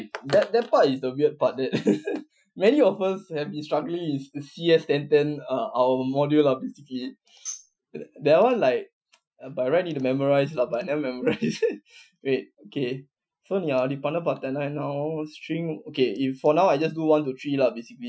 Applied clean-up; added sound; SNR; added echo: classical method Wiener filter.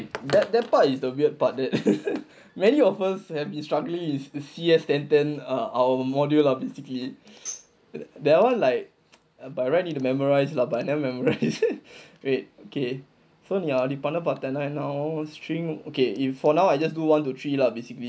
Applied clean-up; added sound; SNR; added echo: none; Tambourine; 19 dB; none.